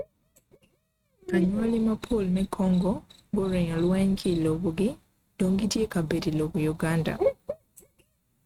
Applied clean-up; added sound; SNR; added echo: neural mask model RNNoise.